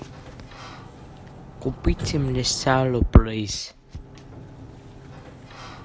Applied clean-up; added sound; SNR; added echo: none; Sliding door; 14 dB; none.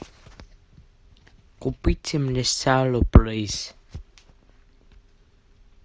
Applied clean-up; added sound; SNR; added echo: none; none; none; none.